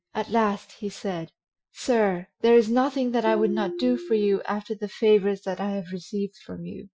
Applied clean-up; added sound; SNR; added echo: classical method Wiener filter.